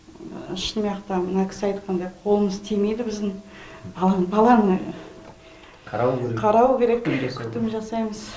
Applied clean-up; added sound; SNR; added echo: none; none; none; none.